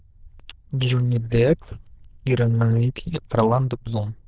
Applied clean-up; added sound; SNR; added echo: neural diffusion model UNIVERSE++.